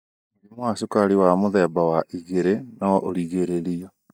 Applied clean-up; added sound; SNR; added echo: neural mask model DeepFilterNet 3.